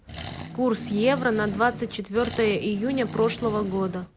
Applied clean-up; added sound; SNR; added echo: none; Accelerating, revving, vroom; 11 dB; none.